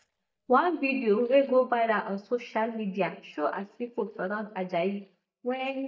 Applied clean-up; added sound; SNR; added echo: neural mask model DeepFilterNet 3.